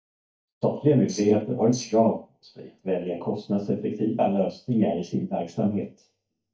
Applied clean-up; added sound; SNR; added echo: neural mask model DeepFilterNet 3.